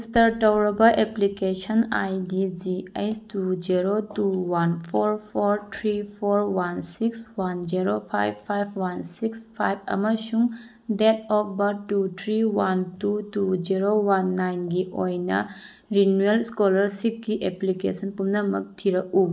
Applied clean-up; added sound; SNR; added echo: none; none; none; none.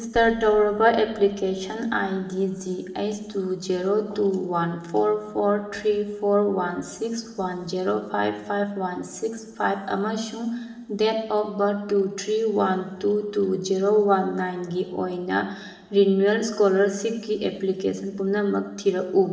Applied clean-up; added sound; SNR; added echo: none; none; none; reverberation time 2.5 s.